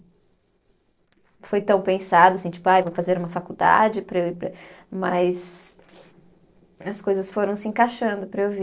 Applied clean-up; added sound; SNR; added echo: neural separator model SepFormer DNS4.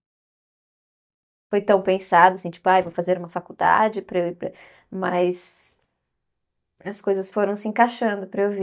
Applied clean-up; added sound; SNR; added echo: neural mask model DeepFilterNet 3.